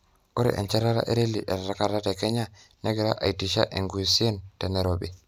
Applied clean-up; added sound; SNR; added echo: none; none; none; none.